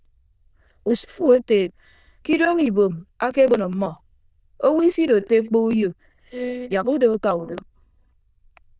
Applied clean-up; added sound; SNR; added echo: neural diffusion model UNIVERSE++.